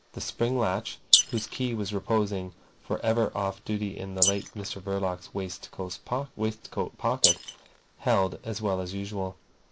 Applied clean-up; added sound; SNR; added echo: neural mask model Resemble Enhance denoiser.